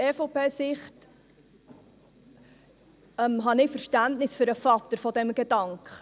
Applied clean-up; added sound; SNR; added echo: none; none; none; none.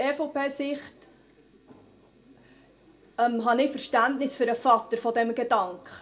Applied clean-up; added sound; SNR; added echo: none; none; none; reverberation time 0.2 s.